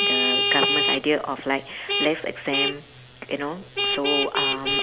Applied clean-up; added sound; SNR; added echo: none; Vehicle horn, car horn, honking; -2 dB; none.